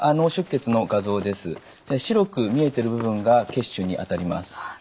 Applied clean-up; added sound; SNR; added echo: none; Run + Cricket; 17 dB; none.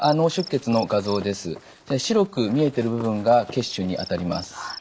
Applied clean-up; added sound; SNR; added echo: neural mask model Resemble Enhance denoiser.